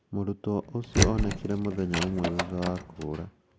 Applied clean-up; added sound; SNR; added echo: none; Door; 1 dB; none.